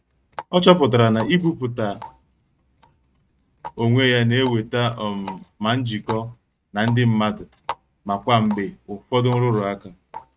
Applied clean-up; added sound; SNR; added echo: neural mask model RNNoise.